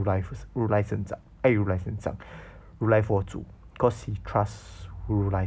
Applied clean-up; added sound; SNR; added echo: none; none; none; none.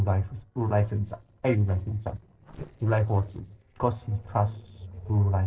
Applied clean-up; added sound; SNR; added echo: neural separator model SepFormer DNS4.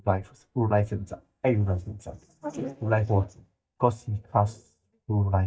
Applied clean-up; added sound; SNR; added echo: neural mask model DeepFilterNet 3.